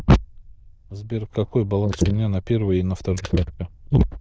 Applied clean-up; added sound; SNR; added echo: neural diffusion model UNIVERSE++.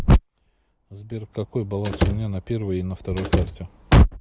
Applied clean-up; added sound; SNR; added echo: none; Slam / Wood; 4 dB; none.